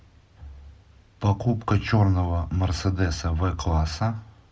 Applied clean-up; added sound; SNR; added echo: none; none; none; none.